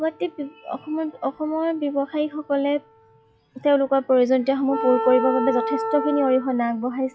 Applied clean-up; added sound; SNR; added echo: classical method log-MMSE.